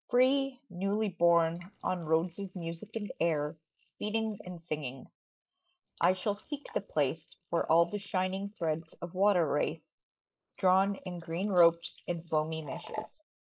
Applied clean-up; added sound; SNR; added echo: neural mask model Resemble Enhance denoiser.